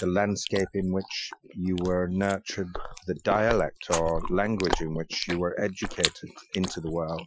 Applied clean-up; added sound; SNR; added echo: classical method Wiener filter.